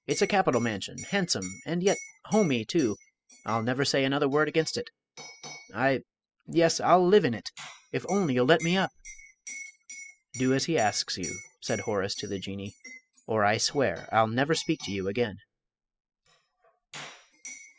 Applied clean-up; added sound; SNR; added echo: classical method spectral subtraction.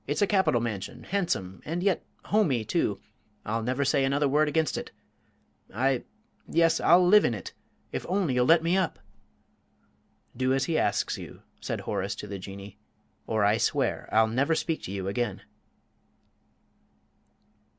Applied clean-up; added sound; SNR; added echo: none; none; none; none.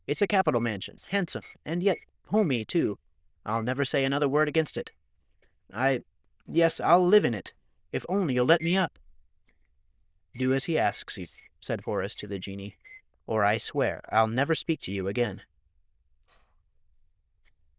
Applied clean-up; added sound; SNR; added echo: neural diffusion model UNIVERSE++.